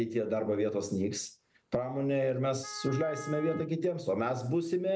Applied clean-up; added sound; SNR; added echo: none; Wind instrument, woodwind instrument; 16 dB; none.